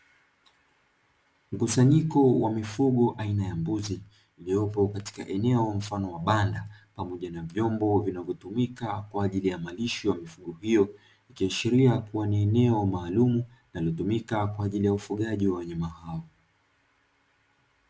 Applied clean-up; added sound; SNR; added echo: none; none; none; none.